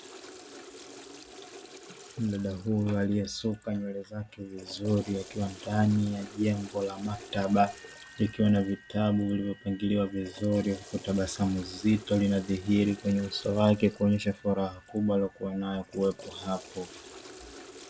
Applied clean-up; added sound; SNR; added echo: none; Toilet flush / Water; 19 dB; none.